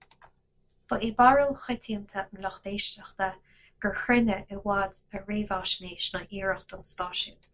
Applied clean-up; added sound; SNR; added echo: none; none; none; none.